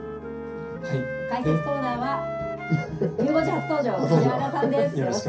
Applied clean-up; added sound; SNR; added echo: none; Wind instrument, woodwind instrument; 9 dB; reverberation time 0.3 s.